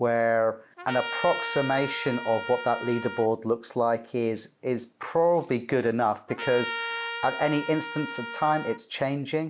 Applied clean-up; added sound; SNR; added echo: none; Trumpet; 9 dB; none.